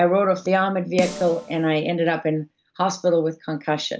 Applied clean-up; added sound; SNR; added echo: none; Snare drum; 13 dB; none.